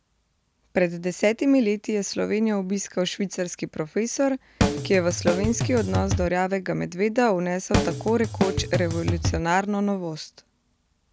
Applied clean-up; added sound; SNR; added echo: none; Drum kit; 0 dB; none.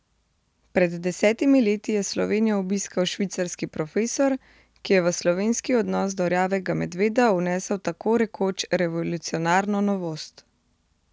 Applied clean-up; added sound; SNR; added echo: none; none; none; none.